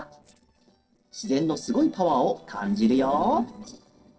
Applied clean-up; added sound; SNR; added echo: neural separator model SepFormer DNS4.